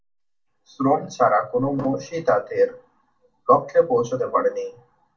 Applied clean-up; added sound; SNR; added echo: none; none; none; reverberation time 0.2 s.